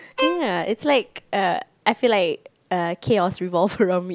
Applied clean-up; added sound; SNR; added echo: none; Bowed string instrument; 8 dB; none.